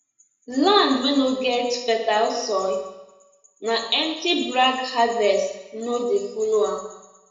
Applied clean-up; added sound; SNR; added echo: none; none; none; reverberation time 0.9 s.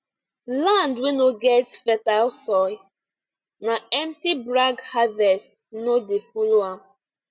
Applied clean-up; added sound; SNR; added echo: none; none; none; none.